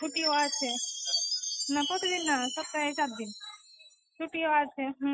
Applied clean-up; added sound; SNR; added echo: classical method Wiener filter.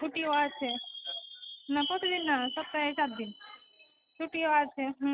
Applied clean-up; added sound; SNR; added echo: none; Chime; 4 dB; none.